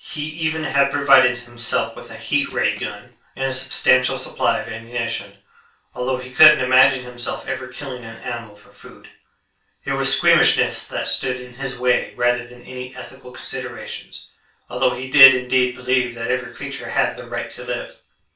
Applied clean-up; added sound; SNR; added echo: neural separator model SepFormer DNS4.